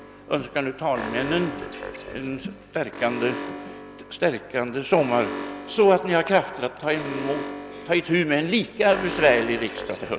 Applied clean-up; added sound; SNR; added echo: none; Alarm; 11 dB; none.